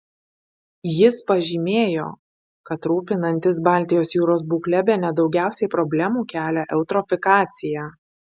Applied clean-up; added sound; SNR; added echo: none; none; none; none.